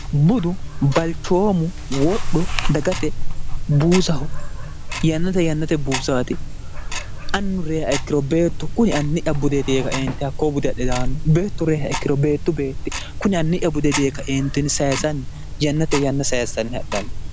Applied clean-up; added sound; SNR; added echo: none; Tick-tock; 2 dB; none.